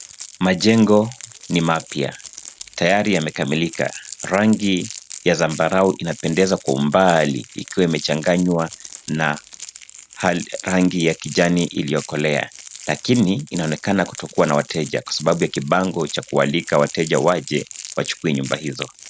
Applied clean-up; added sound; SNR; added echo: none; Crackle; 17 dB; none.